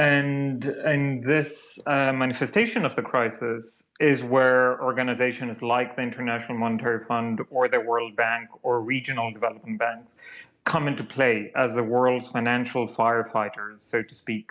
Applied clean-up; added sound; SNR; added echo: none; none; none; none.